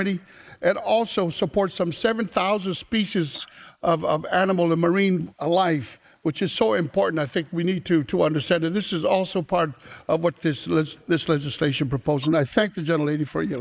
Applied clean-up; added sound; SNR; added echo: neural mask model Resemble Enhance denoiser.